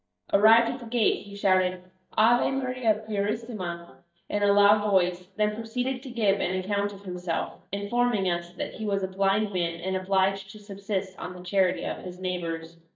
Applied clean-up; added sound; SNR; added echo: neural mask model DeepFilterNet 3.